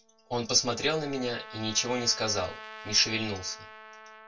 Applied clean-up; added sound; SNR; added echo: none; Trumpet; 15 dB; reverberation time 0.1 s.